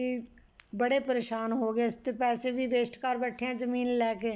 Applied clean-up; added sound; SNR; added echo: none; none; none; none.